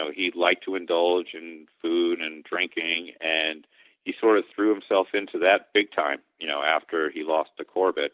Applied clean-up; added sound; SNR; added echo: none; none; none; none.